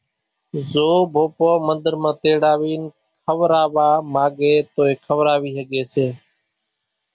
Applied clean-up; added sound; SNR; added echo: none; none; none; none.